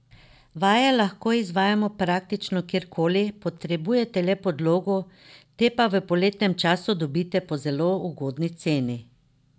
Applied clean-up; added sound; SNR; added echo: none; none; none; none.